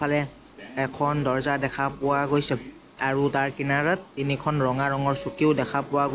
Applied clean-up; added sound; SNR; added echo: none; Subway, metro, underground; 19 dB; none.